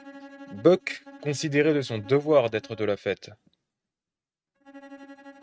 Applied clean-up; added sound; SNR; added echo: neural mask model RNNoise.